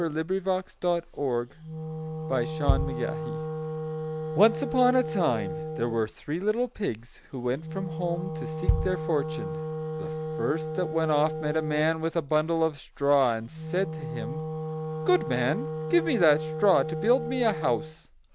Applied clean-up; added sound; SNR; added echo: none; Bass drum + Wind instrument, woodwind instrument; 5 dB; none.